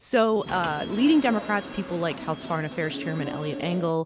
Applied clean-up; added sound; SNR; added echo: none; Subway, metro, underground / Sliding door; 10 dB; none.